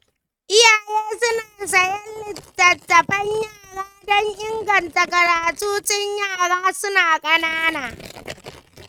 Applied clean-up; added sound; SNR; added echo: neural mask model RNNoise.